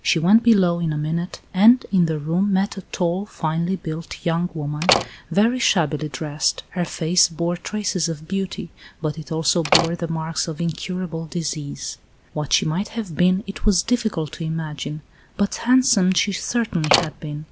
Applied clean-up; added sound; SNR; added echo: none; Slam; 3 dB; none.